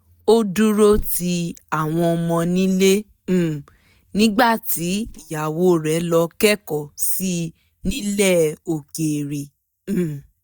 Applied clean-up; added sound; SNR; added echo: neural mask model DeepFilterNet 3.